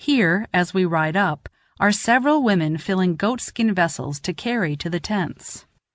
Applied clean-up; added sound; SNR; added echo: none; none; none; none.